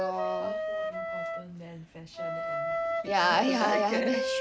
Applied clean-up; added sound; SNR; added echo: none; Wind instrument, woodwind instrument; 2 dB; none.